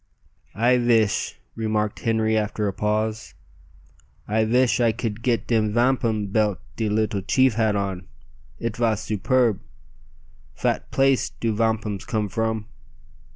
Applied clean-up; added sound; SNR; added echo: none; none; none; none.